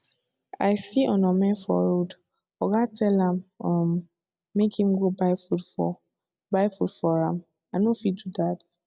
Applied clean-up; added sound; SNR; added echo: none; none; none; none.